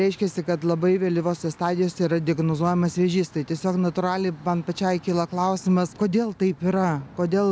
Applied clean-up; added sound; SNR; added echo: none; none; none; none.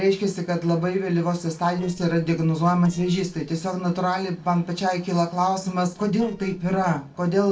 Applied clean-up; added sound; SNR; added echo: neural separator model SepFormer DNS4.